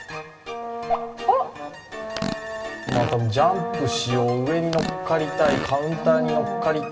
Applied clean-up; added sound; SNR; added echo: none; Fart; 10 dB; reverberation time 1.1 s.